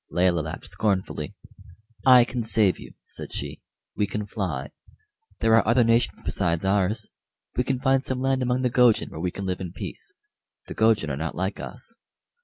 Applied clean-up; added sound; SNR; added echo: none; none; none; none.